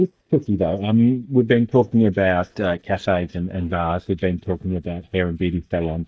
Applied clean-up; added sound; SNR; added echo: neural mask model DeepFilterNet 3.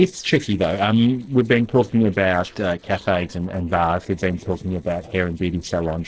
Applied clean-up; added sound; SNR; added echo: neural separator model SepFormer DNS4.